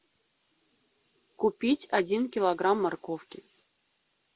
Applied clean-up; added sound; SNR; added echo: none; none; none; none.